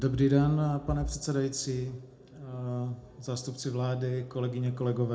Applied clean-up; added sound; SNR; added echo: none; none; none; reverberation time 0.4 s.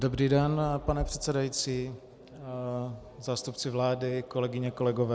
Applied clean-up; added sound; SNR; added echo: none; none; none; none.